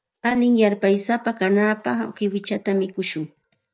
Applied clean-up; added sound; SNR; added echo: neural mask model DeepFilterNet 3.